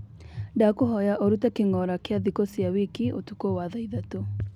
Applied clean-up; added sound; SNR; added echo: none; none; none; none.